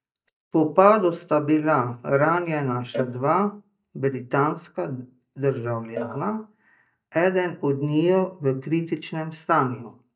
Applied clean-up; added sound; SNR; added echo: neural mask model DeepFilterNet 3.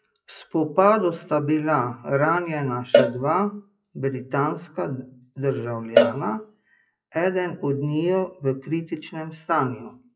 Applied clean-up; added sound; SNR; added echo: classical method WPE with log-MMSE.